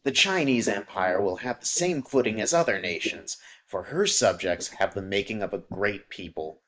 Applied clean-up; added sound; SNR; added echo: neural mask model Resemble Enhance denoiser.